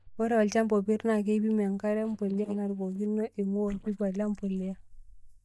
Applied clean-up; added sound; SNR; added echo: neural mask model DeepFilterNet 3.